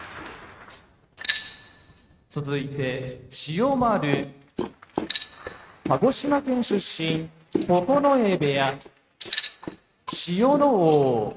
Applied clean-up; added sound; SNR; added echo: neural mask model RNNoise.